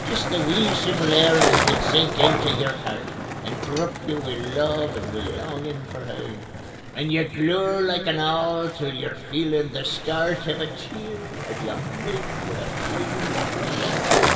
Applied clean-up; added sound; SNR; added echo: none; Skateboard; 1 dB; reverberation time 2.4 s.